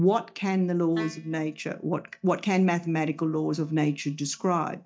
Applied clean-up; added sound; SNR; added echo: neural mask model DeepFilterNet 3.